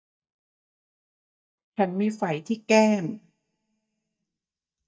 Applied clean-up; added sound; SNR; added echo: neural mask model DeepFilterNet 3.